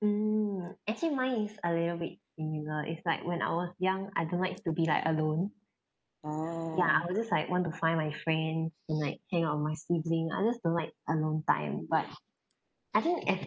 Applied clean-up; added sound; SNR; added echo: none; none; none; none.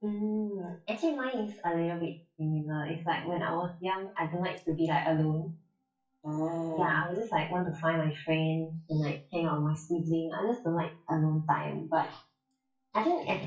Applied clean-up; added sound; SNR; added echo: classical method WPE with log-MMSE.